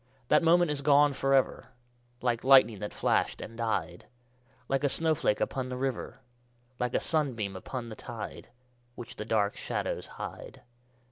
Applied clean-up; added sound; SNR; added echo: none; none; none; none.